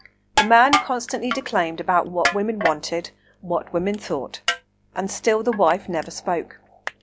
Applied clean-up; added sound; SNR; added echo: none; Crushing; 6 dB; none.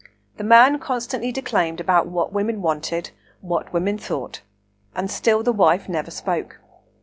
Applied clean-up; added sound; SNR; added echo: none; none; none; none.